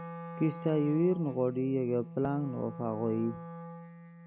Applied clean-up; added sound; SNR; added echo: none; Wind instrument, woodwind instrument; 12 dB; none.